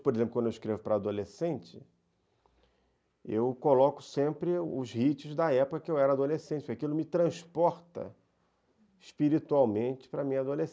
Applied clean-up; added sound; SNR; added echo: none; none; none; none.